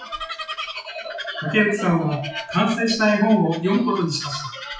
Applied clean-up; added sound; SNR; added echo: classical method WPE with log-MMSE.